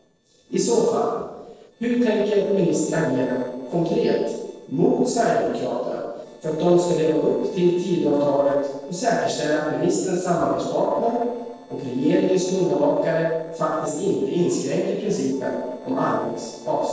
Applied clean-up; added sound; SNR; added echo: neural separator model SepFormer DNS4.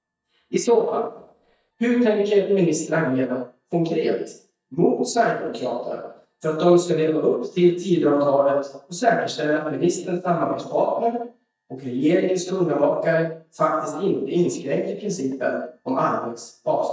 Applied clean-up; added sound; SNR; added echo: neural mask model DeepFilterNet 3.